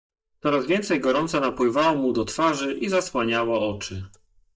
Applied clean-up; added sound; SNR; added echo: neural mask model DeepFilterNet 3.